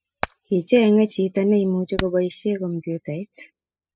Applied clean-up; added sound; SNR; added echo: classical method spectral subtraction.